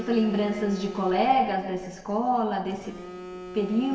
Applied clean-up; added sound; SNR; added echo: none; Telephone; 15 dB; reverberation time 1.4 s.